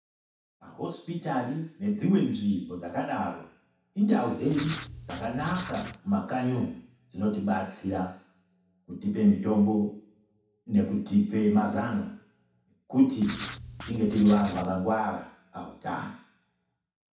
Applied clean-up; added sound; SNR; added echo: none; Writing; 8 dB; reverberation time 0.7 s.